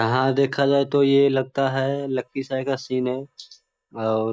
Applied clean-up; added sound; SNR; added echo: neural mask model DeepFilterNet 3.